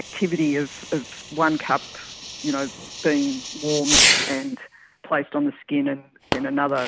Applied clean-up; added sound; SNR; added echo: none; Fireworks; 2 dB; none.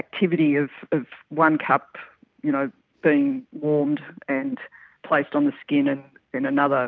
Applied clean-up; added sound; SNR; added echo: none; none; none; none.